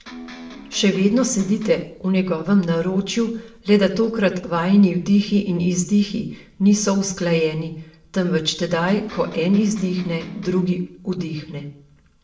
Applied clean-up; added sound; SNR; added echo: none; Electric guitar; 16 dB; reverberation time 0.5 s.